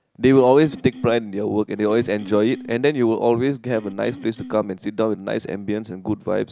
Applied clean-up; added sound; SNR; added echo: none; Cough; 19 dB; none.